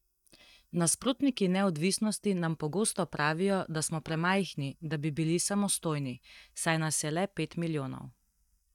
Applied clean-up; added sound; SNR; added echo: neural mask model DeepFilterNet 3.